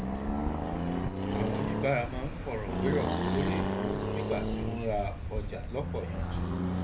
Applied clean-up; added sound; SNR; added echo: none; Accelerating, revving, vroom; -4 dB; reverberation time 0.3 s.